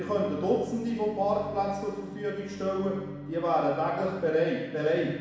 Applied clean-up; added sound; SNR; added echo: none; Bowed string instrument; 14 dB; reverberation time 1.1 s.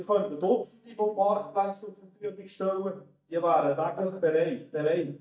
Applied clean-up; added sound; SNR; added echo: neural mask model DeepFilterNet 3.